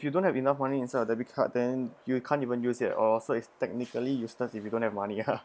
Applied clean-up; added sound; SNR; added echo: none; none; none; none.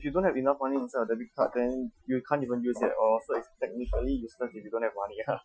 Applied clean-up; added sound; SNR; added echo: classical method Wiener filter.